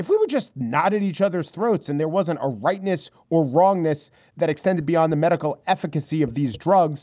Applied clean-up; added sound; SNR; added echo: none; none; none; none.